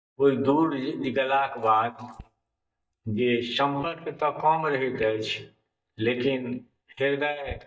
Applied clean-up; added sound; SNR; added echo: neural mask model DeepFilterNet 3.